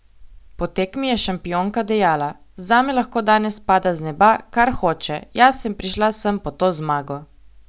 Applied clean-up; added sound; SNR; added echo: none; none; none; none.